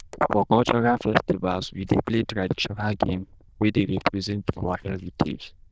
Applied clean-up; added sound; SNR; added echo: neural diffusion model UNIVERSE++.